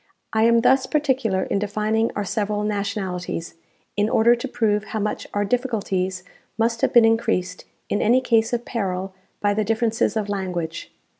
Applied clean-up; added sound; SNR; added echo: none; none; none; none.